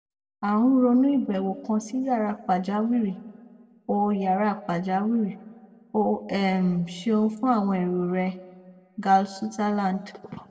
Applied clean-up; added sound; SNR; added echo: none; none; none; reverberation time 1.2 s.